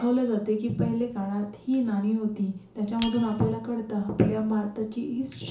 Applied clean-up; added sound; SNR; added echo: none; Shatter; 17 dB; reverberation time 0.7 s.